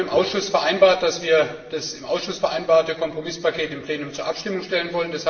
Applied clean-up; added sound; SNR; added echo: none; Bowed string instrument; 18 dB; reverberation time 1.0 s.